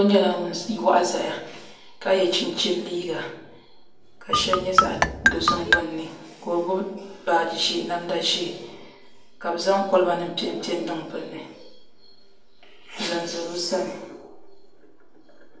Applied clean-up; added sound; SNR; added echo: none; Marimba, xylophone; -4 dB; reverberation time 0.4 s.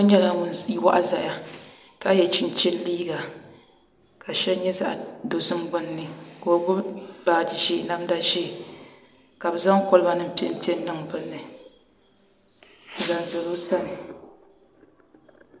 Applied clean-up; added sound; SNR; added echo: none; none; none; none.